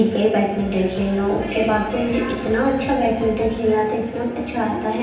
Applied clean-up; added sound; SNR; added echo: none; Drum kit; 15 dB; reverberation time 0.9 s.